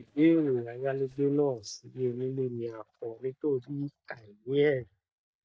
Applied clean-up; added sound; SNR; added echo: neural mask model DeepFilterNet 3.